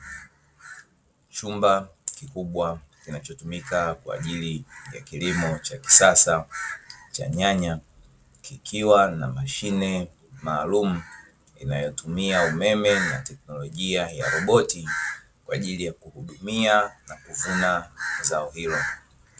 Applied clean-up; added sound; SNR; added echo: none; none; none; none.